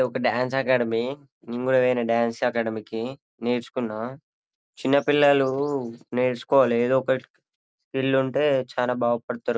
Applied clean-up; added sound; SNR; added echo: none; none; none; none.